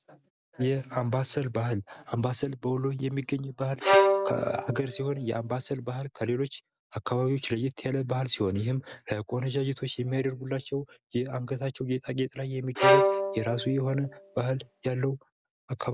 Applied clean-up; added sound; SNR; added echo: none; Bowed string instrument; -3 dB; none.